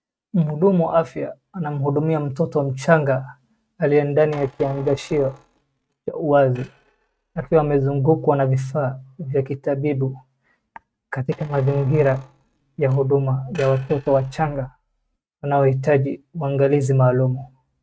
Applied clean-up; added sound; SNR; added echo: neural mask model RNNoise.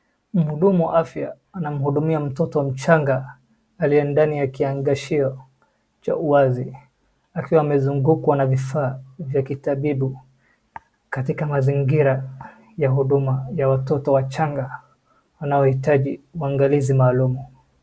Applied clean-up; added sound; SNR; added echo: none; none; none; none.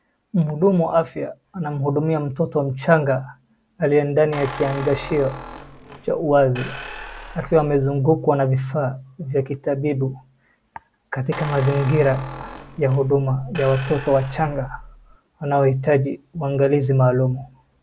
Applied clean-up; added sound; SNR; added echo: none; Squeak; 14 dB; none.